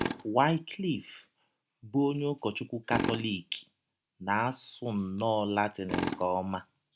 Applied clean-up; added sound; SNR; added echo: none; Tools; 8 dB; none.